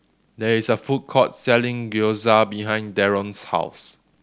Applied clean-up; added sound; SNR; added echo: none; none; none; none.